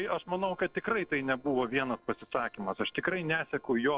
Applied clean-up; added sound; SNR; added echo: neural separator model SepFormer DNS4.